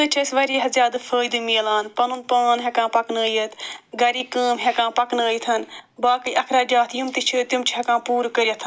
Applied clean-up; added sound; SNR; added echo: none; none; none; none.